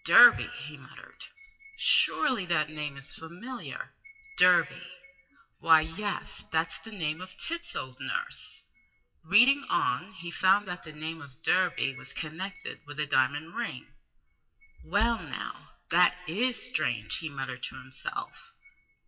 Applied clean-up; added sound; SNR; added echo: classical method WPE with log-MMSE.